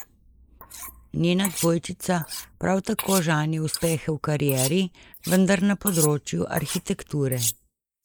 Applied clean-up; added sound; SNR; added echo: neural mask model Resemble Enhance denoiser.